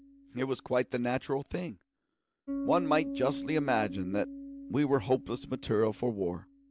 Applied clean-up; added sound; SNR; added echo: none; Bass guitar; 10 dB; none.